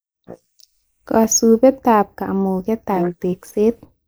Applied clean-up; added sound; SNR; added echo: neural mask model Resemble Enhance denoiser.